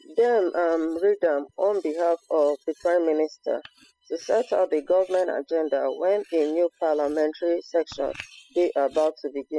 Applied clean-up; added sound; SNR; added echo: classical method spectral subtraction.